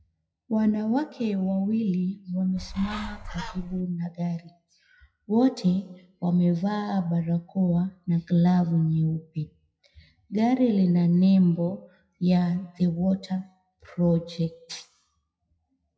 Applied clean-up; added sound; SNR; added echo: classical method WPE with log-MMSE.